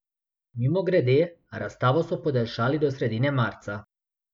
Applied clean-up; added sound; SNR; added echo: none; none; none; none.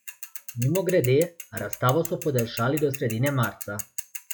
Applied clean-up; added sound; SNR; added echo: classical method log-MMSE.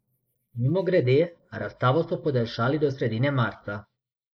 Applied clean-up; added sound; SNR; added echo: neural mask model Resemble Enhance denoiser.